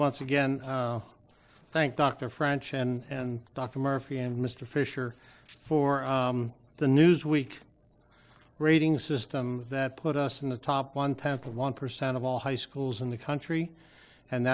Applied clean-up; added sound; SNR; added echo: neural separator model SepFormer DNS4.